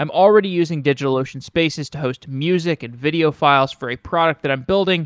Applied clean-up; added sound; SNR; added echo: neural mask model Resemble Enhance denoiser.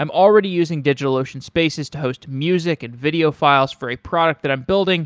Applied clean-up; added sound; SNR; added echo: none; none; none; none.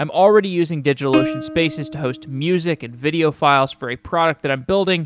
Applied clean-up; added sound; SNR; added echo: none; Plucked string instrument; 9 dB; none.